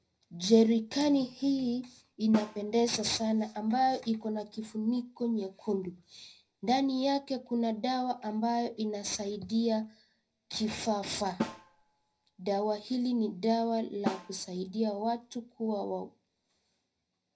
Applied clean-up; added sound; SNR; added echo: none; Snare drum; 11 dB; reverberation time 0.4 s.